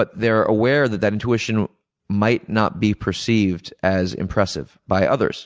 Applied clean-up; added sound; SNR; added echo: none; none; none; none.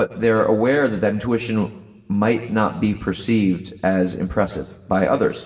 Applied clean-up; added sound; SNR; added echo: none; none; none; reverberation time 1.6 s.